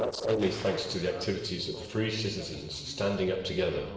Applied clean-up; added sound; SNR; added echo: neural separator model SepFormer DNS4.